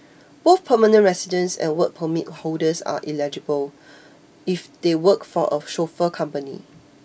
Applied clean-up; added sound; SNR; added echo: none; none; none; none.